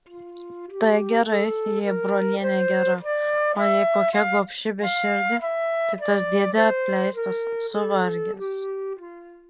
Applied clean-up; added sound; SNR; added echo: none; Wind instrument, woodwind instrument; 0 dB; none.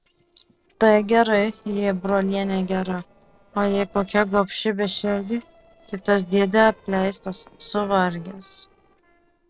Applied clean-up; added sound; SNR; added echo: neural separator model SepFormer DNS4.